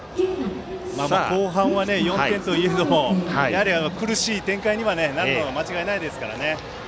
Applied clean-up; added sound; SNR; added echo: none; none; none; none.